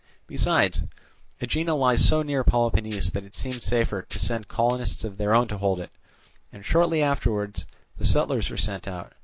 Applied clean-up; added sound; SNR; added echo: none; Rattle (instrument); 15 dB; none.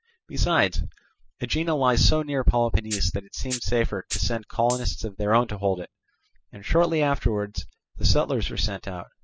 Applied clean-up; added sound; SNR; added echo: classical method spectral subtraction.